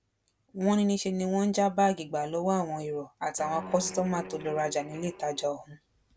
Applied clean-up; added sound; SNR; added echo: none; Guitar; 13 dB; none.